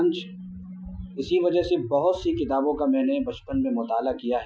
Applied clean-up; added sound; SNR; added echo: classical method Wiener filter.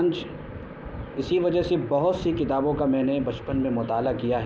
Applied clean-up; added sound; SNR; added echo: none; none; none; none.